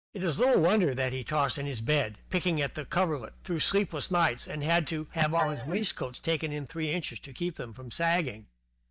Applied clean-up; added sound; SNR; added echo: neural mask model DeepFilterNet 3.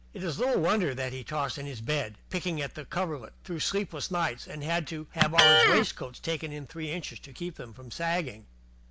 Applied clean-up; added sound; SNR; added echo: none; Electric guitar; -4 dB; none.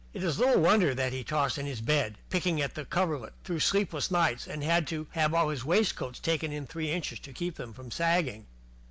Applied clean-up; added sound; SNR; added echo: none; none; none; none.